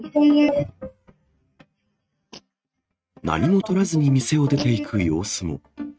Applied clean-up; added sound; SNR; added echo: neural mask model RNNoise.